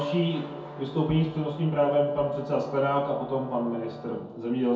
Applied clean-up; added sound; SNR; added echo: none; Wind instrument, woodwind instrument; 18 dB; reverberation time 0.6 s.